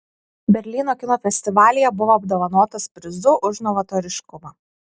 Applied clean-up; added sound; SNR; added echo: none; none; none; none.